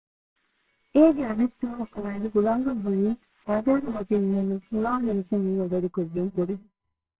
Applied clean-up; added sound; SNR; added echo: neural separator model SepFormer WHAMR!.